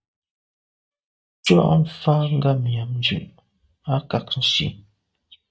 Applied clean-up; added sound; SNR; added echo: neural mask model DeepFilterNet 3.